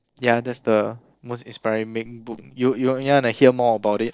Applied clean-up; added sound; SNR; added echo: neural separator model SepFormer DNS4.